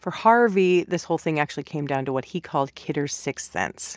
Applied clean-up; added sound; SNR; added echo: none; none; none; none.